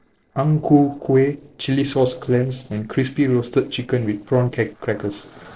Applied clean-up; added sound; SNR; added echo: neural separator model SepFormer DNS4.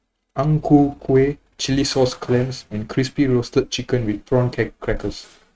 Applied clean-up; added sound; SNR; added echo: neural mask model RNNoise.